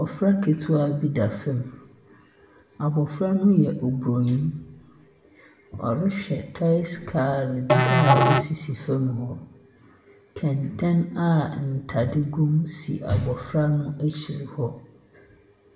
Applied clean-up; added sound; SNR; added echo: none; Musical instrument; -1 dB; reverberation time 0.6 s.